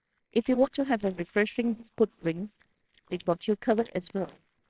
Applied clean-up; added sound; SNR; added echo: neural separator model SepFormer WHAMR!.